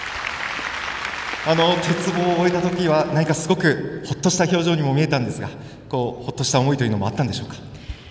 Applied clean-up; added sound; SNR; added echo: none; none; none; none.